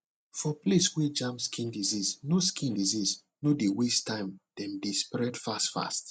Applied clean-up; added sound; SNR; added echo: none; none; none; none.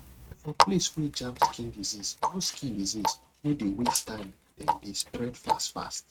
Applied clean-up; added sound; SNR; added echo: neural mask model RNNoise.